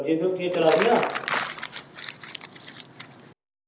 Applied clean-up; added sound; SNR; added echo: none; Crumpling, crinkling; 6 dB; reverberation time 0.8 s.